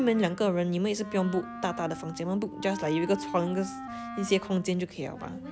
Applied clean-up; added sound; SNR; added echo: none; Wind instrument, woodwind instrument; 12 dB; none.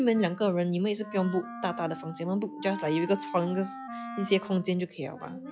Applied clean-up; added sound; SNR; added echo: classical method log-MMSE.